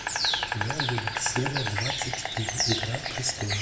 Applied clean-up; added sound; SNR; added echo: none; Insect; -2 dB; reverberation time 0.6 s.